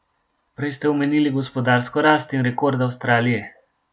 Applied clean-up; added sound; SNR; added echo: none; none; none; none.